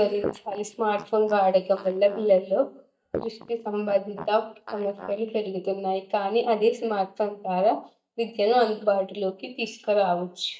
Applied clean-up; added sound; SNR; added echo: neural mask model DeepFilterNet 3.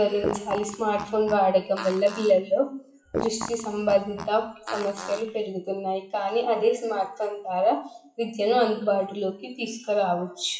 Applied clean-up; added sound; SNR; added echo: classical method WPE with log-MMSE.